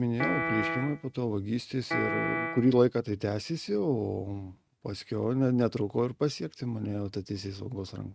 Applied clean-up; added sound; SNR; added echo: neural mask model RNNoise.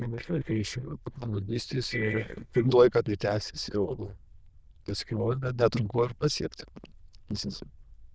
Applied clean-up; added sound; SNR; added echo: neural diffusion model UNIVERSE++.